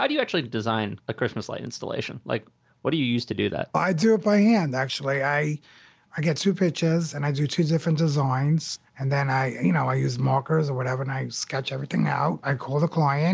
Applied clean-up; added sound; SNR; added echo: none; none; none; none.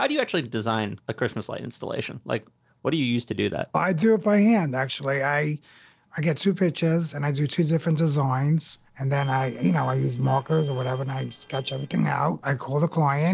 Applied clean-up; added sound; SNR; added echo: neural separator model SepFormer DNS4.